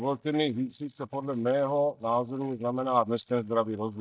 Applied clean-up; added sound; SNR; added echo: neural mask model DeepFilterNet 3.